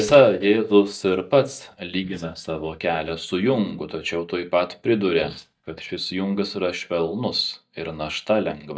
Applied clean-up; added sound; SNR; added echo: neural mask model DeepFilterNet 3.